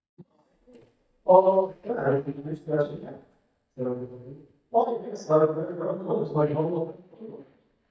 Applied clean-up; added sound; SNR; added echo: neural mask model DeepFilterNet 3.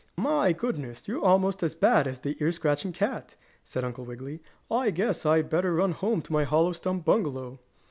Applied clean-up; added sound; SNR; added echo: none; none; none; none.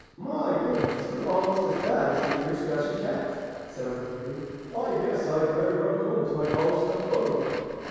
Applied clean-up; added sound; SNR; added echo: none; Crackle; 13 dB; reverberation time 2.2 s.